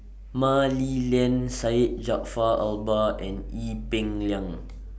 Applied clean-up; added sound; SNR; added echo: none; none; none; none.